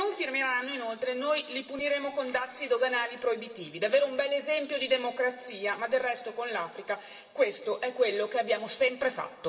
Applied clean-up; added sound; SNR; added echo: none; none; none; reverberation time 2.5 s.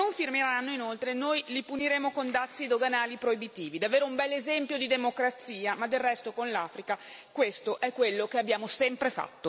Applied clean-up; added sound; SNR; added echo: none; none; none; none.